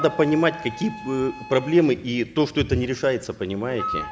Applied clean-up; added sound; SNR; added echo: none; Wind instrument, woodwind instrument; 13 dB; none.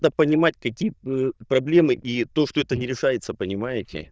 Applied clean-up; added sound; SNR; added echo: neural diffusion model UNIVERSE++.